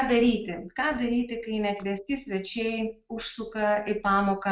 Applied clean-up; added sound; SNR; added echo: none; none; none; none.